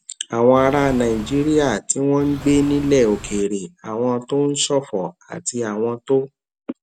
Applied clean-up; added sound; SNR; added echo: none; Engine / Car; 14 dB; none.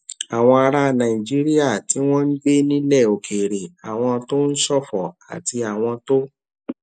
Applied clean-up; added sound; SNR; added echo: neural mask model Resemble Enhance denoiser.